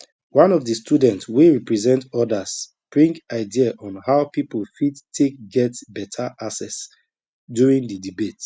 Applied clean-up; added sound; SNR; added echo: none; none; none; none.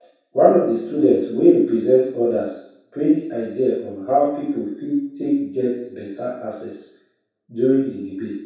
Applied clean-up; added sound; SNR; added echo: none; none; none; reverberation time 0.7 s.